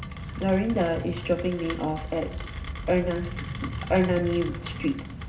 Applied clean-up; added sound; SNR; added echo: none; Rain; 7 dB; reverberation time 0.4 s.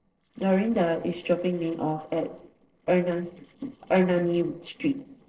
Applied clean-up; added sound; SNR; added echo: neural separator model SepFormer DNS4.